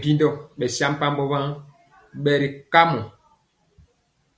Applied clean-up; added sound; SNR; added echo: none; none; none; none.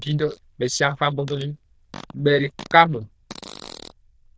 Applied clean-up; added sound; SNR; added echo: neural diffusion model UNIVERSE++.